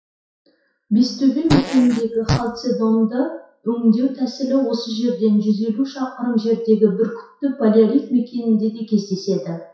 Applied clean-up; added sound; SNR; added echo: classical method WPE with log-MMSE.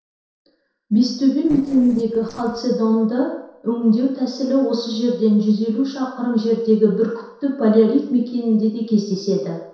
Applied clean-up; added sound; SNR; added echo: neural separator model SepFormer DNS4.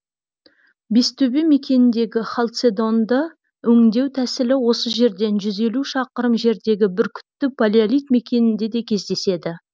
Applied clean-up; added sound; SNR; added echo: none; none; none; none.